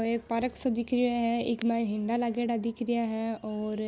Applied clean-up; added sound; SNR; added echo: none; none; none; none.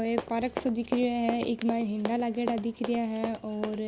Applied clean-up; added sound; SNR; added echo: none; Run; 9 dB; none.